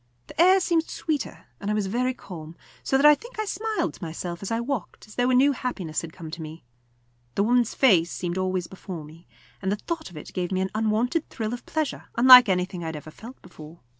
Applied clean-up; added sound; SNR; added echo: none; none; none; none.